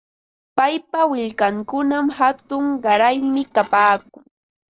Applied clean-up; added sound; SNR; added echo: neural separator model SepFormer DNS4.